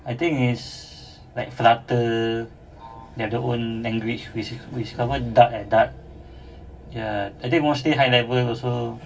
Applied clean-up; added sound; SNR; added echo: none; none; none; reverberation time 0.2 s.